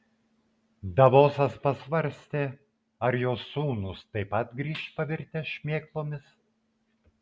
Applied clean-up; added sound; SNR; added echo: none; none; none; none.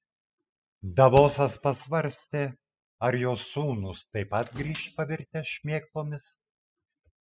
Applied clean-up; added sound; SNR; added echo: classical method spectral subtraction.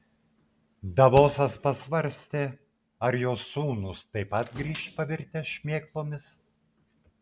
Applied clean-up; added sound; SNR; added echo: none; Slam; 19 dB; none.